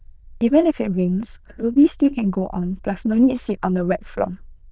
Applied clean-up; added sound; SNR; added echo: neural diffusion model UNIVERSE++.